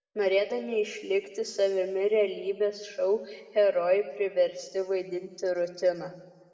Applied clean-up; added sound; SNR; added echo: none; none; none; reverberation time 1.2 s.